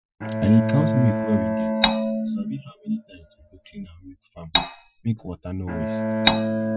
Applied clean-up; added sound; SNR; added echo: classical method Wiener filter.